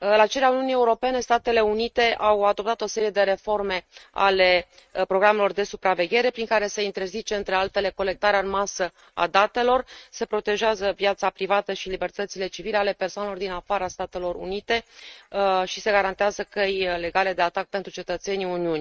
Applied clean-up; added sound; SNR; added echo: neural mask model RNNoise.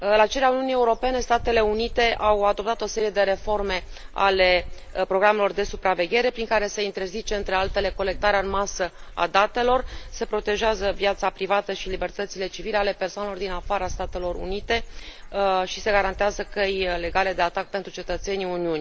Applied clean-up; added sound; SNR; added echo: none; Bird / Dog; 12 dB; none.